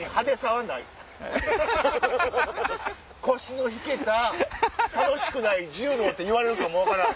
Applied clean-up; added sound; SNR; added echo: none; none; none; none.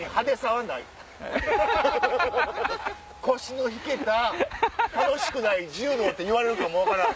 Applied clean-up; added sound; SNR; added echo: none; Piano; 11 dB; none.